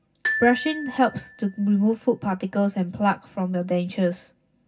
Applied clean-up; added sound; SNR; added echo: none; Glockenspiel; 9 dB; reverberation time 0.4 s.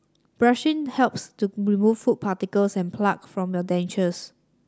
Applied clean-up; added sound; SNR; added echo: none; none; none; none.